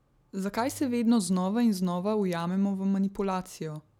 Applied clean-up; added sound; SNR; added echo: none; none; none; none.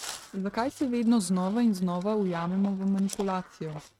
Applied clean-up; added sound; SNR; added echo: neural mask model RNNoise.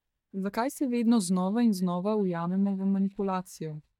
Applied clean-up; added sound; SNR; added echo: neural mask model DeepFilterNet 3.